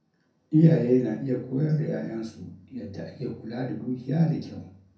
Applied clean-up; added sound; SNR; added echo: none; none; none; reverberation time 0.5 s.